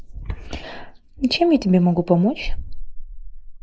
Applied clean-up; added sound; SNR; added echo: neural mask model Resemble Enhance denoiser.